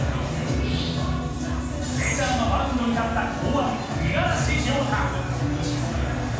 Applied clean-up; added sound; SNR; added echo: none; none; none; reverberation time 1.2 s.